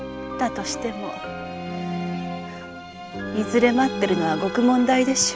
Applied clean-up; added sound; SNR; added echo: none; Wind instrument, woodwind instrument; 18 dB; none.